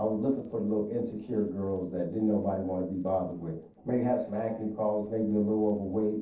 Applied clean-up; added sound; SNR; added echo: neural separator model SepFormer DNS4.